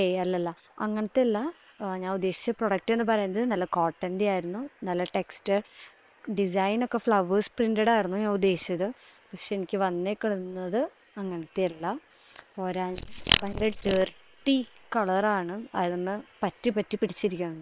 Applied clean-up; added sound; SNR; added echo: neural separator model SepFormer WHAM!.